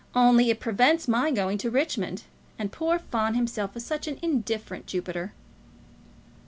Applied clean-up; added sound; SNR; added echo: none; none; none; none.